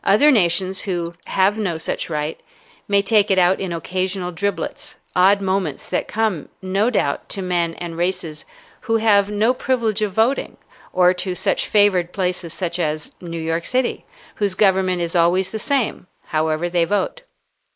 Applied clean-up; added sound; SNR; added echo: neural mask model Resemble Enhance denoiser.